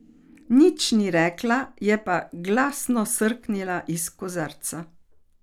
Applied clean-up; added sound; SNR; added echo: none; none; none; none.